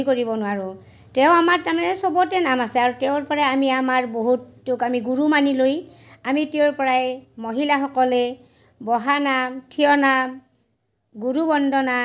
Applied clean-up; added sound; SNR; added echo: none; none; none; none.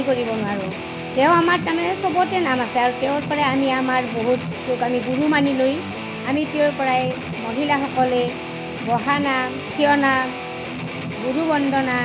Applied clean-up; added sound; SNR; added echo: none; Guitar; 8 dB; none.